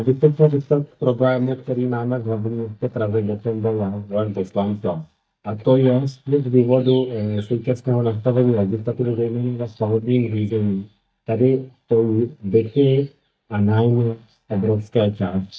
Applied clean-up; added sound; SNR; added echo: neural mask model DeepFilterNet 3.